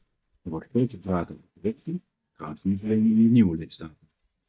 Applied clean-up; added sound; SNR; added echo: neural mask model DeepFilterNet 3.